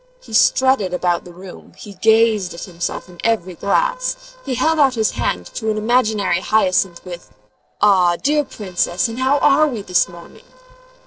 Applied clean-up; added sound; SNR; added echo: neural separator model SepFormer DNS4.